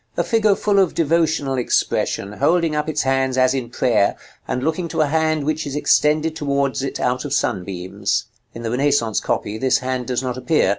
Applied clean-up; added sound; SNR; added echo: none; none; none; none.